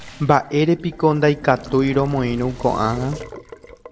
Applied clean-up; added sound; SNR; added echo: none; Boom + Water tap, faucet; 17 dB; none.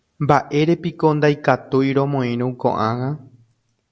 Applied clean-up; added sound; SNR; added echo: none; none; none; none.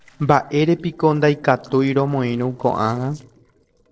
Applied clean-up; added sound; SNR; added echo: neural separator model SepFormer DNS4.